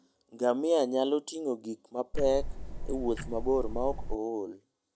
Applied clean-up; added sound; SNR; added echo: none; Tick-tock; 2 dB; none.